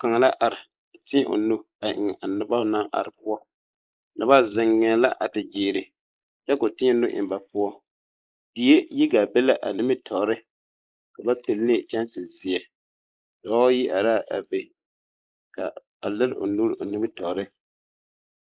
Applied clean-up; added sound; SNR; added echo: neural mask model Resemble Enhance denoiser.